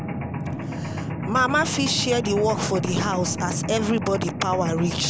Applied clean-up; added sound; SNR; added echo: none; Mechanisms; 4 dB; none.